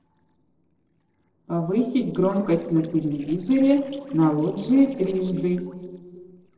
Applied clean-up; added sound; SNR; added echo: neural separator model SepFormer DNS4.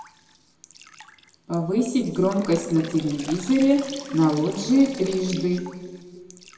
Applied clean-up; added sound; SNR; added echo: none; Drip; 19 dB; reverberation time 1.9 s.